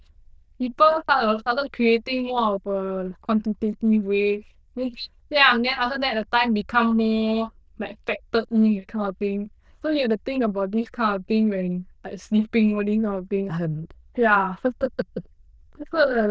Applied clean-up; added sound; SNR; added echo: neural diffusion model UNIVERSE++.